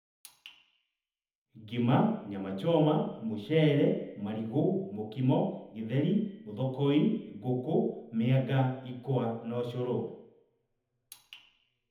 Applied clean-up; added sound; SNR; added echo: none; none; none; reverberation time 1.0 s.